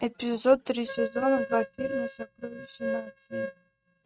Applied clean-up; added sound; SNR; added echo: neural mask model RNNoise.